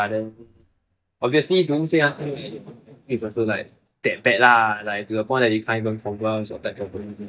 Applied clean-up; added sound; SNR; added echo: neural mask model DeepFilterNet 3.